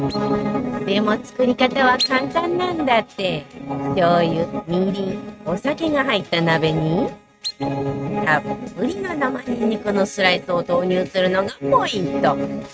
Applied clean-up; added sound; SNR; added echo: neural mask model RNNoise.